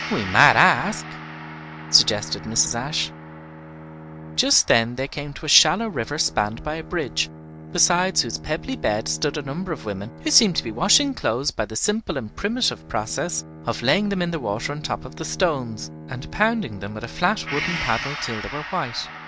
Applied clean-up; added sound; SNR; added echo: none; Bowed string instrument + Gong; 12 dB; none.